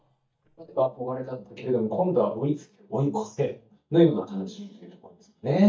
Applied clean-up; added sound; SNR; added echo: neural mask model DeepFilterNet 3.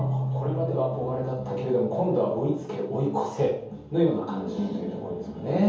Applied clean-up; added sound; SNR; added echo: none; Keyboard (musical); 8 dB; reverberation time 0.7 s.